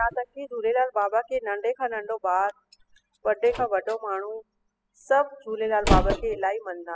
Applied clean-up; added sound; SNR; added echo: classical method spectral subtraction.